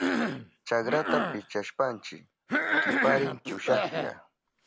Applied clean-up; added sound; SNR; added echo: none; Cough; -1 dB; none.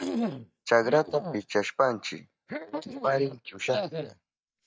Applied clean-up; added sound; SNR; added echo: neural mask model DeepFilterNet 3.